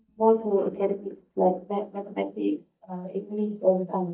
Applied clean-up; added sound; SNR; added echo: neural mask model DeepFilterNet 3.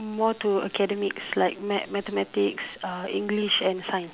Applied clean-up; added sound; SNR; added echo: none; none; none; none.